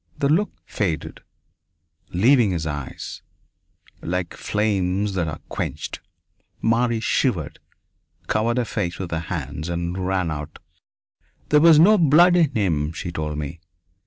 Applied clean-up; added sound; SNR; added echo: none; none; none; none.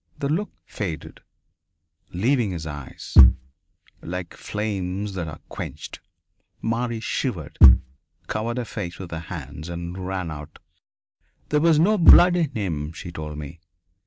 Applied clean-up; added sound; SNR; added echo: none; Bass drum / Thump, thud; -2 dB; none.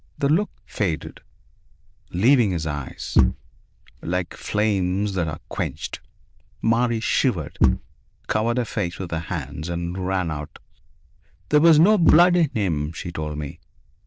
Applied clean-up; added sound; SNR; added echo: neural diffusion model UNIVERSE++.